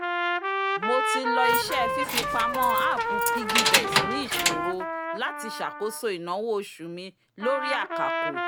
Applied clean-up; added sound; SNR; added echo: none; Keys jangling + Trumpet; -4 dB; none.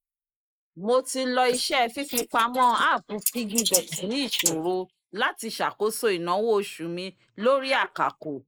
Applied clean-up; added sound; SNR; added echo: neural mask model Resemble Enhance denoiser.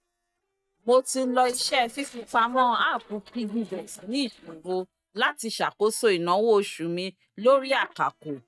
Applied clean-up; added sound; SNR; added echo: neural mask model DeepFilterNet 3.